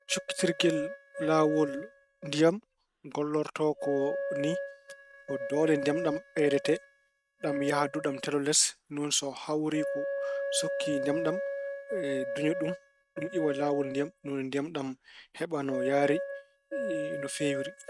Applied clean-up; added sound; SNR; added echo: neural mask model RNNoise.